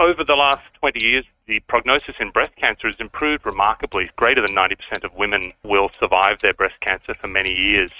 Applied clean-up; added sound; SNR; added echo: neural mask model RNNoise.